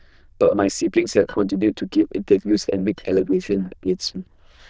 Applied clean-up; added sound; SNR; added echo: neural diffusion model UNIVERSE++.